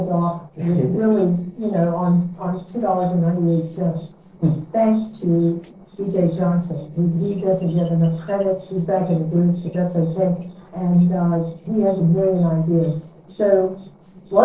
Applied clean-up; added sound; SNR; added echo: neural separator model SepFormer DNS4.